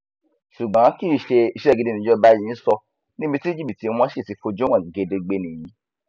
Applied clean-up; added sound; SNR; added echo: none; none; none; none.